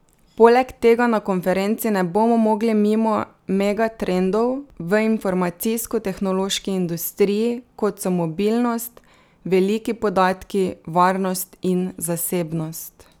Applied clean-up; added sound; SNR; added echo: none; none; none; none.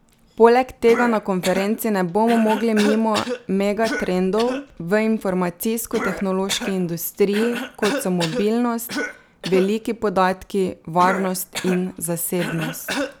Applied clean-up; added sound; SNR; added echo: none; Cough; 10 dB; none.